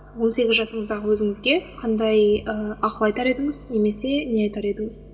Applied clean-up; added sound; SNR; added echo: none; none; none; reverberation time 1.0 s.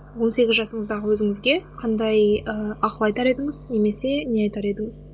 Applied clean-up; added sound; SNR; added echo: none; none; none; none.